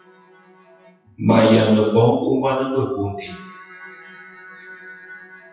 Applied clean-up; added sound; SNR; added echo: classical method WPE with log-MMSE.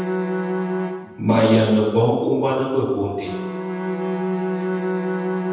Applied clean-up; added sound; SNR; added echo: none; Bowed string instrument; 4 dB; reverberation time 1.0 s.